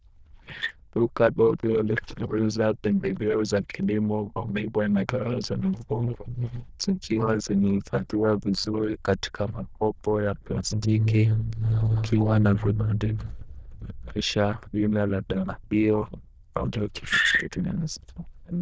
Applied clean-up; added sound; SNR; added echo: neural diffusion model UNIVERSE++.